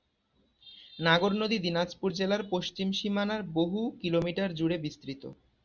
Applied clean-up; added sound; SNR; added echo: none; none; none; none.